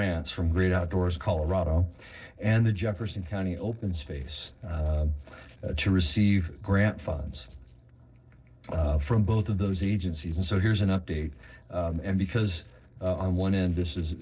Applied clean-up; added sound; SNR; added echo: neural separator model SepFormer DNS4.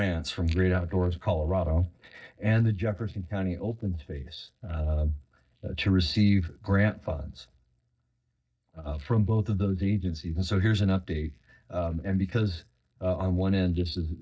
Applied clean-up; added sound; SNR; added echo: neural mask model DeepFilterNet 3.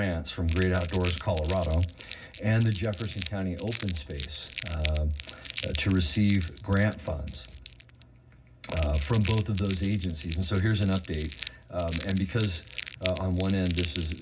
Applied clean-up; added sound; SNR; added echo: none; Crumpling, crinkling; 7 dB; reverberation time 0.4 s.